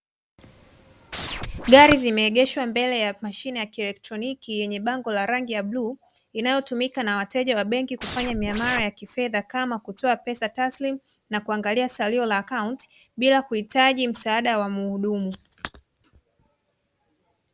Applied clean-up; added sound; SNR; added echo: none; Scratching (performance technique); 7 dB; none.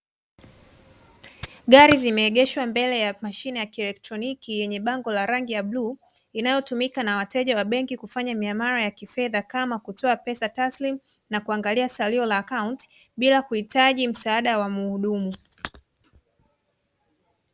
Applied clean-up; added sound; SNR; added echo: none; none; none; none.